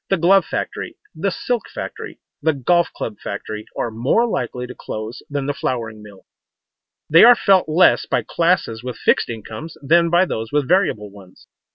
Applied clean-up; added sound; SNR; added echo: none; none; none; none.